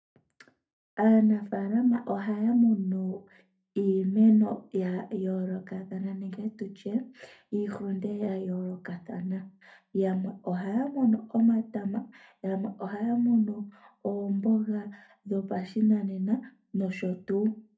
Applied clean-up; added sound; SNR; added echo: none; none; none; reverberation time 0.3 s.